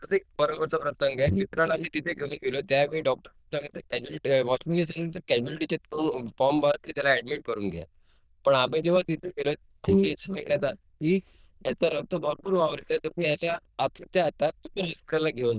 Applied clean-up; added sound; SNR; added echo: neural diffusion model UNIVERSE++.